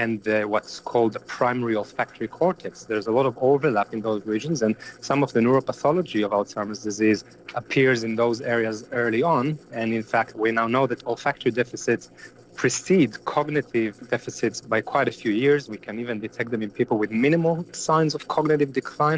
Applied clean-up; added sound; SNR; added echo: neural separator model SepFormer DNS4.